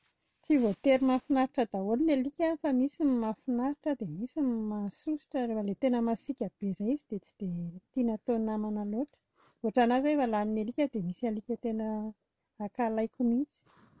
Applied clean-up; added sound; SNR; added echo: none; none; none; none.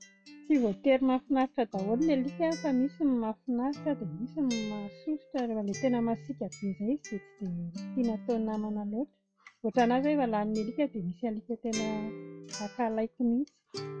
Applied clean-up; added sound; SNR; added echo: classical method log-MMSE.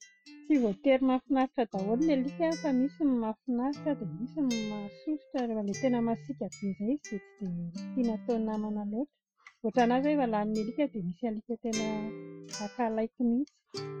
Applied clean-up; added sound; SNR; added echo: classical method Wiener filter.